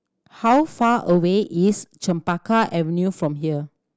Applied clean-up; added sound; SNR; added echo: none; none; none; none.